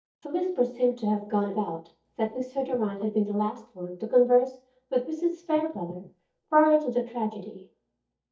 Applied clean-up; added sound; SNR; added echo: neural mask model DeepFilterNet 3.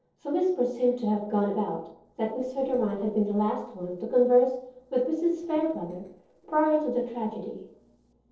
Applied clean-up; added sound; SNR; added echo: neural separator model SepFormer DNS4.